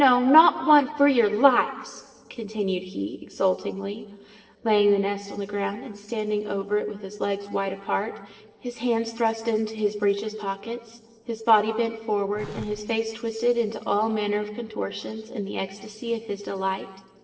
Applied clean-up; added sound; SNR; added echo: neural separator model SepFormer DNS4.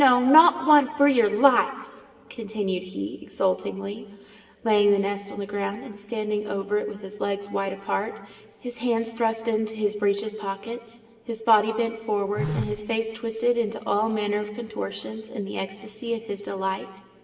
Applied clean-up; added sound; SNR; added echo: none; Telephone; 8 dB; reverberation time 2.8 s.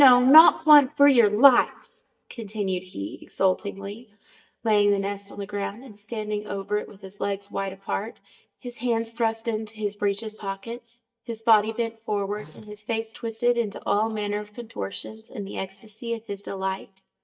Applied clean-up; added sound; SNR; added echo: neural mask model DeepFilterNet 3.